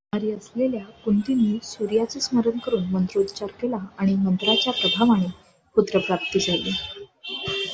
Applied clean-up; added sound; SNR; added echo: none; none; none; none.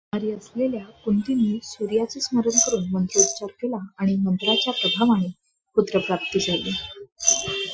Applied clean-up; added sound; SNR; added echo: classical method Wiener filter.